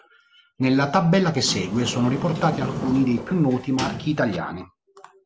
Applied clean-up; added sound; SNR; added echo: none; Sliding door; 8 dB; none.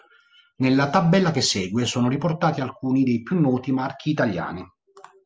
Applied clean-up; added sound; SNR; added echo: none; none; none; none.